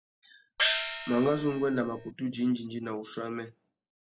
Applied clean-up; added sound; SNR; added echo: none; Gong; 1 dB; none.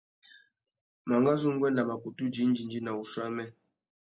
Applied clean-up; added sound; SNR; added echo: none; none; none; none.